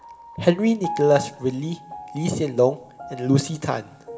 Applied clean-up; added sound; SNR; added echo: none; Piano; 14 dB; reverberation time 0.6 s.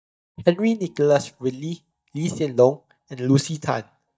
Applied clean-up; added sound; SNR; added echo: neural mask model DeepFilterNet 3.